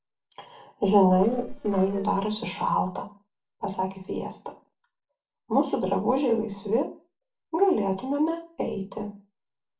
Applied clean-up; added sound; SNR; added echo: neural separator model SepFormer DNS4.